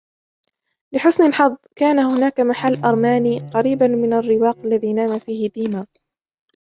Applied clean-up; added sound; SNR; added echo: neural mask model RNNoise.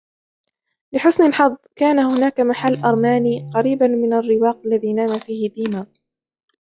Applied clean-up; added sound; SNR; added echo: classical method log-MMSE.